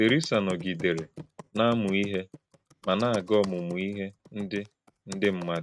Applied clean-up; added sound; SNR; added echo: neural mask model RNNoise.